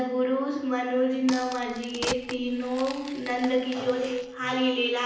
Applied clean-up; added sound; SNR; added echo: none; Crack; 12 dB; reverberation time 0.9 s.